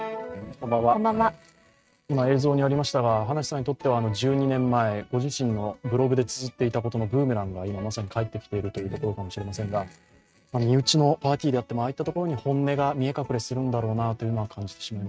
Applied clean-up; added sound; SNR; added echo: neural mask model RNNoise.